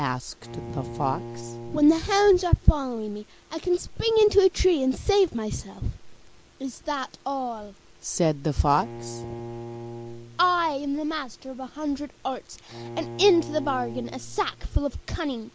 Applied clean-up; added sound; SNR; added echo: none; Bowed string instrument; 14 dB; none.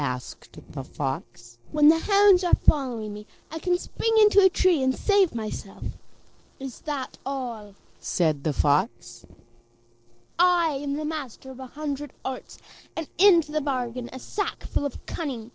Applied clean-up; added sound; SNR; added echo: neural separator model SepFormer DNS4.